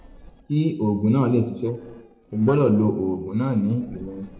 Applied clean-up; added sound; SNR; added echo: neural separator model SepFormer DNS4.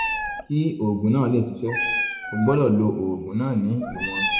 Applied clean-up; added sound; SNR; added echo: none; Meow; 6 dB; reverberation time 0.5 s.